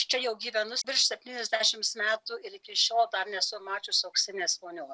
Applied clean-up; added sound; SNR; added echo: none; none; none; none.